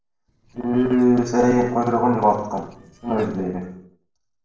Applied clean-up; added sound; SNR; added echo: neural separator model SepFormer DNS4.